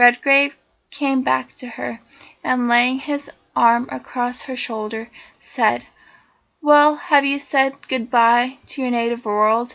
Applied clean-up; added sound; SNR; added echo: none; none; none; none.